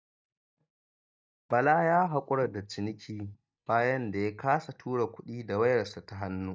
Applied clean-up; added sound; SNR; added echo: neural mask model DeepFilterNet 3.